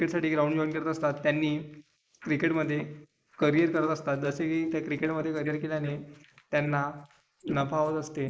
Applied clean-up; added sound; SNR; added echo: neural mask model Resemble Enhance denoiser.